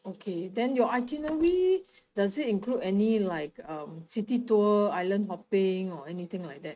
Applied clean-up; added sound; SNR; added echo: neural mask model RNNoise.